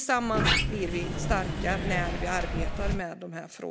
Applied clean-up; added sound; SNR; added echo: none; Sliding door; -3 dB; none.